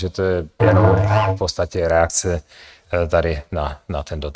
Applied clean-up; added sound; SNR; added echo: neural mask model RNNoise.